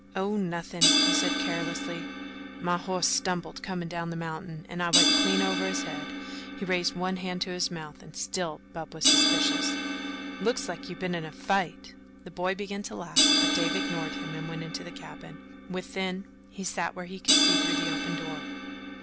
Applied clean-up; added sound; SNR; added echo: none; Crash cymbal; -3 dB; none.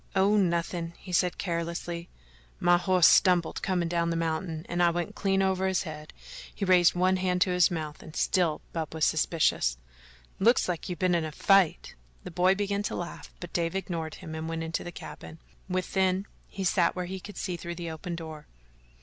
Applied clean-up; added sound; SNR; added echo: none; none; none; none.